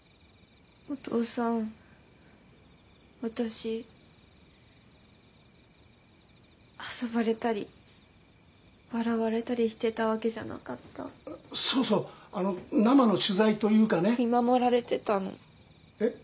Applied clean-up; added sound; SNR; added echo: none; none; none; none.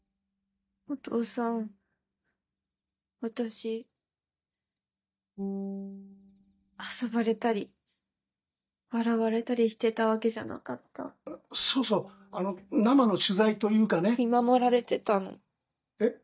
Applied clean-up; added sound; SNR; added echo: neural mask model DeepFilterNet 3.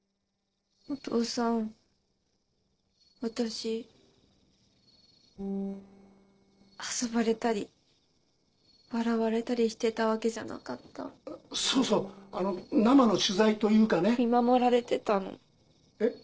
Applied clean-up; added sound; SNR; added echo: neural separator model SepFormer DNS4.